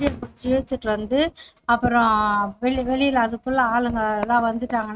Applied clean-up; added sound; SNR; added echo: neural mask model RNNoise.